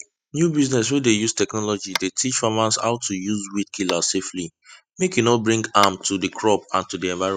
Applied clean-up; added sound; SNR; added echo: classical method spectral subtraction.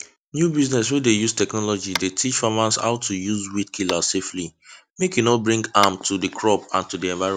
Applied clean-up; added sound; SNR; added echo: none; Tap; 17 dB; none.